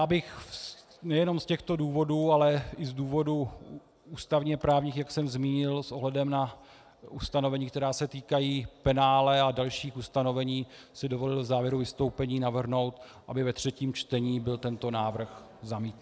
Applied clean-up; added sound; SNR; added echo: none; none; none; none.